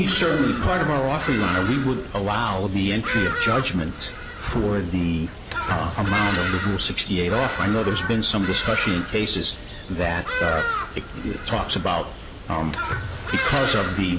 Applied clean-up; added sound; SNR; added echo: none; Bird vocalization, bird call, bird song; 5 dB; none.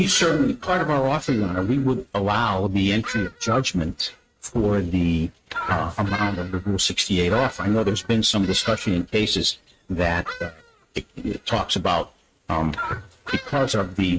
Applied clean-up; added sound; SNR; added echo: neural mask model RNNoise.